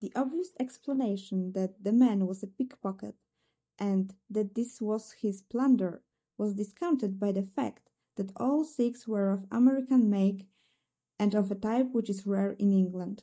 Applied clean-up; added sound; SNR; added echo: neural mask model DeepFilterNet 3.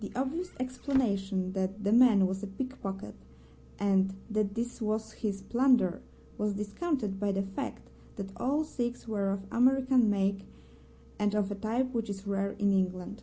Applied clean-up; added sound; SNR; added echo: none; Squeak / Slam / Wood; 20 dB; none.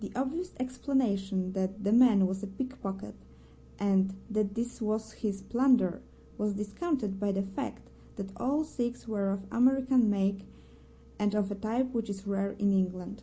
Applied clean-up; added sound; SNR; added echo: none; none; none; none.